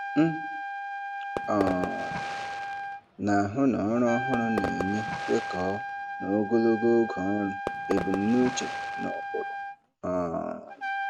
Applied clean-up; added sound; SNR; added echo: none; Fireworks + Trumpet; 5 dB; none.